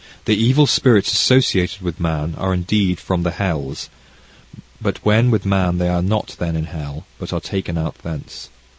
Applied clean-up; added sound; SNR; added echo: none; none; none; none.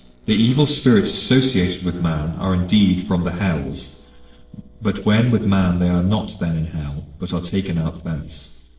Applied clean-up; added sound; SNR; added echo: neural separator model SepFormer DNS4.